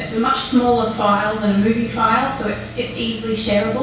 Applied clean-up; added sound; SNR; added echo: none; Sawing; 19 dB; reverberation time 0.6 s.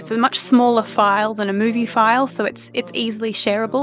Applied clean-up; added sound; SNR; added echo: none; none; none; none.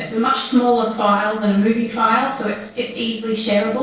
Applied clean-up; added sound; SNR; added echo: neural separator model SepFormer DNS4.